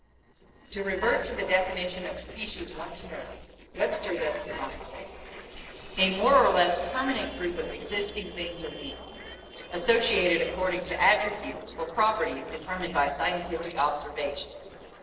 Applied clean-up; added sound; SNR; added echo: neural separator model SepFormer DNS4.